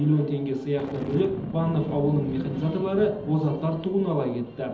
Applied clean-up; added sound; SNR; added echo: none; Boom; 11 dB; reverberation time 1.2 s.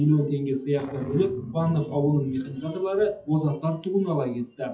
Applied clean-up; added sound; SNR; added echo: classical method WPE with log-MMSE.